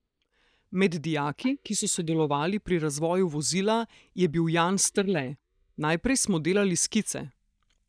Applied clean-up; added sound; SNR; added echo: neural mask model DeepFilterNet 3.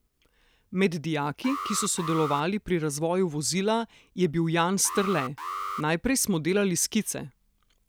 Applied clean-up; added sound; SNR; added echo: none; Alarm; 8 dB; none.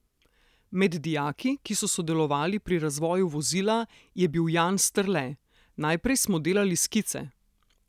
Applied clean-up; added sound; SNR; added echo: none; none; none; none.